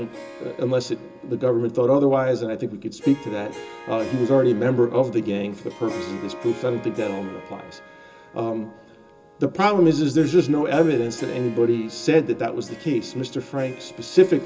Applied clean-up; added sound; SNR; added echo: none; Harp; 18 dB; reverberation time 0.2 s.